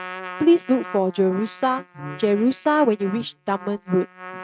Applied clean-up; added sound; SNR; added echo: neural mask model RNNoise.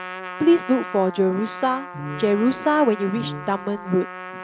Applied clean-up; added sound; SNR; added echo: none; Brass instrument + Trumpet; 11 dB; none.